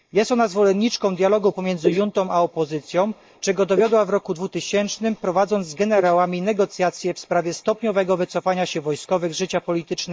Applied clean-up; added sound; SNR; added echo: neural mask model Resemble Enhance denoiser.